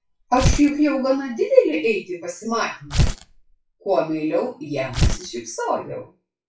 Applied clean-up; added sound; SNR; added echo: classical method WPE with log-MMSE.